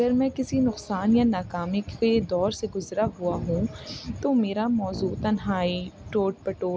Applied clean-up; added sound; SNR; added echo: none; Brass instrument; 16 dB; none.